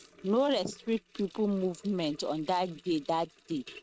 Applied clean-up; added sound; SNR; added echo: neural mask model RNNoise.